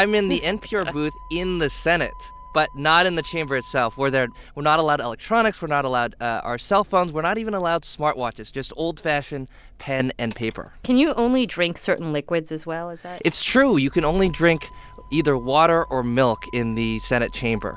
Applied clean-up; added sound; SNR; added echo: none; Motor vehicle (road); 18 dB; none.